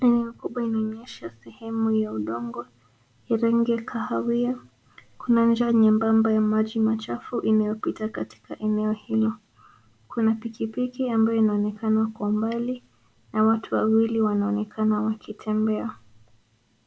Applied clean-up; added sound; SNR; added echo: none; none; none; none.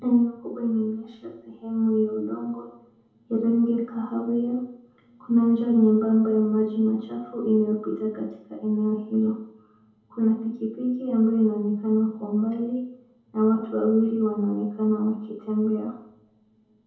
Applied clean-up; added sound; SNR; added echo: none; none; none; reverberation time 0.8 s.